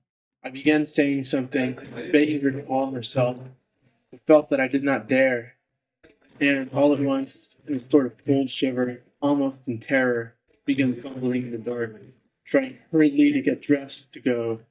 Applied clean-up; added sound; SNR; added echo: neural mask model DeepFilterNet 3.